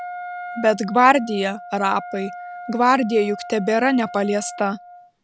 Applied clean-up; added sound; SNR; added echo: none; Wind instrument, woodwind instrument; 14 dB; none.